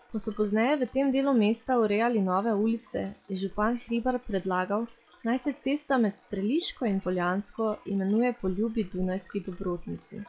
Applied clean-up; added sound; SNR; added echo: classical method log-MMSE.